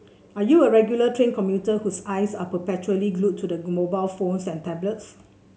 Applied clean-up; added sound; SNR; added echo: none; none; none; none.